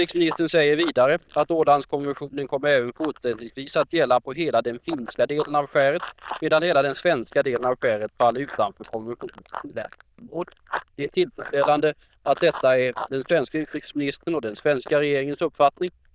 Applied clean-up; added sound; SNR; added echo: neural diffusion model UNIVERSE++.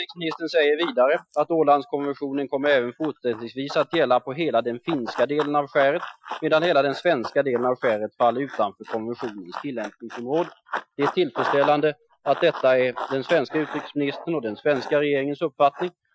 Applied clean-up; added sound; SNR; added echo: classical method Wiener filter.